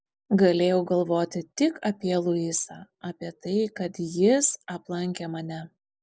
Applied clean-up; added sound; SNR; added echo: none; none; none; none.